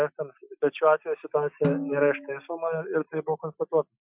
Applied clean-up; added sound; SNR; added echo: classical method Wiener filter.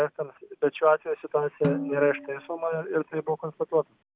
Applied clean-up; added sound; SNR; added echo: none; Snare drum; 9 dB; none.